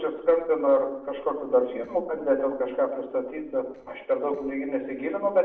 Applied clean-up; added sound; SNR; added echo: neural separator model SepFormer DNS4.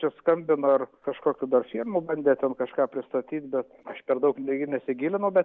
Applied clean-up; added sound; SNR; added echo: none; none; none; none.